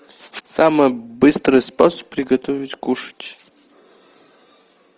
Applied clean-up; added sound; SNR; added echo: none; none; none; none.